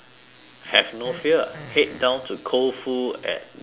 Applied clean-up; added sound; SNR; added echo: none; Fart; 19 dB; none.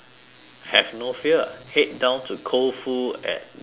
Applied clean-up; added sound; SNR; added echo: none; none; none; none.